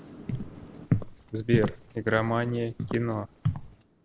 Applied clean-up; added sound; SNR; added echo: none; Walk, footsteps; 2 dB; none.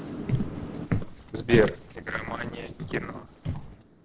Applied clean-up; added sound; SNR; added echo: neural separator model SepFormer DNS4.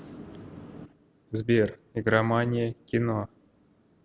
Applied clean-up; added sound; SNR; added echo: none; none; none; none.